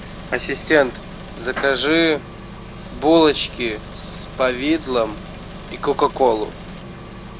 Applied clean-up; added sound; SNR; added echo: none; Engine; 13 dB; none.